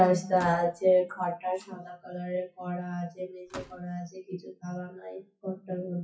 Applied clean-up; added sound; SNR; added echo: classical method WPE with log-MMSE.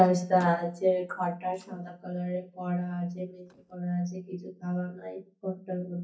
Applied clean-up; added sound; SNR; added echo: neural mask model DeepFilterNet 3.